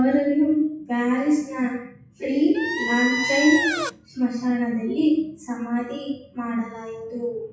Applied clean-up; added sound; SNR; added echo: classical method WPE with log-MMSE.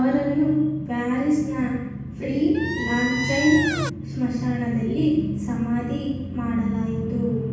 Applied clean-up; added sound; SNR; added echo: none; Squeak; 5 dB; reverberation time 1.2 s.